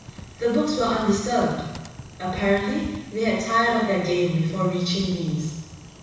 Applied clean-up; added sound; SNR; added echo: none; Typing; 18 dB; reverberation time 1.1 s.